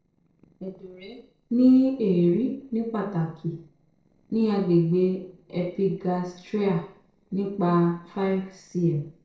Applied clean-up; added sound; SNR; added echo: neural separator model SepFormer DNS4.